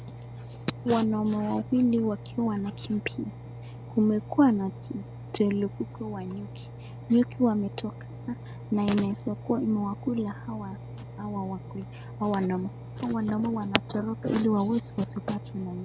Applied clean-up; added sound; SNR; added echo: none; Engine; 12 dB; none.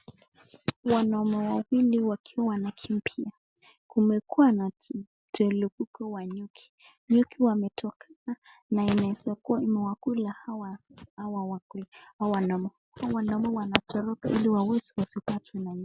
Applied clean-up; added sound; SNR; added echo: none; none; none; none.